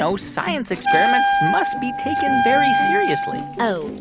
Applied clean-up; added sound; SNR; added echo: none; Wind instrument, woodwind instrument; -4 dB; none.